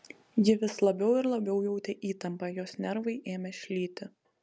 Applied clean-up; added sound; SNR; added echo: none; none; none; none.